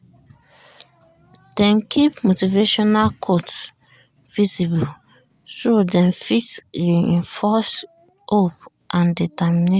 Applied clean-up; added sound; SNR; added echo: none; none; none; none.